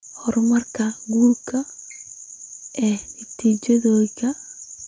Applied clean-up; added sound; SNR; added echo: none; none; none; none.